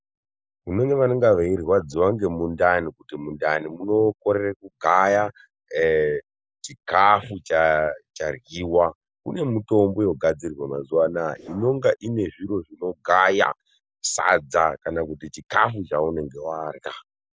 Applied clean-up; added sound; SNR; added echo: neural mask model Resemble Enhance denoiser.